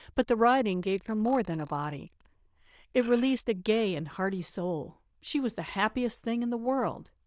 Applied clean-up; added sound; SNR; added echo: neural diffusion model UNIVERSE++.